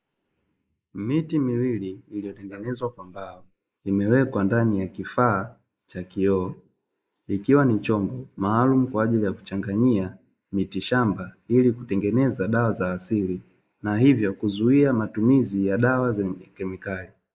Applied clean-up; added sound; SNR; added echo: neural mask model Resemble Enhance denoiser.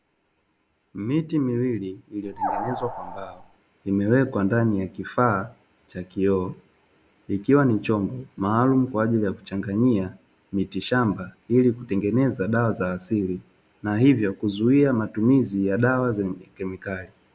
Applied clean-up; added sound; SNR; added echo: none; Animal; 7 dB; none.